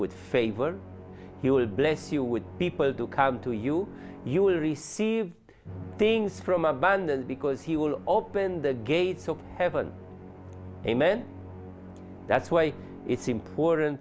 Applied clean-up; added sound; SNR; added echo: none; Musical instrument; 16 dB; none.